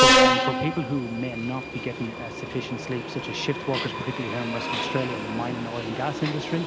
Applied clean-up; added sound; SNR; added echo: none; Subway, metro, underground; -4 dB; none.